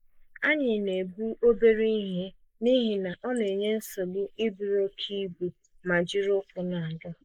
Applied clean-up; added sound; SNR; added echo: neural mask model Resemble Enhance denoiser.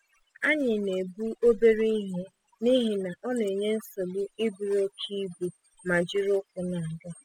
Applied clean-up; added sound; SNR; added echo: classical method spectral subtraction.